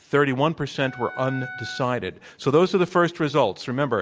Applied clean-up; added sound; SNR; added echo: none; Wind instrument, woodwind instrument; 16 dB; none.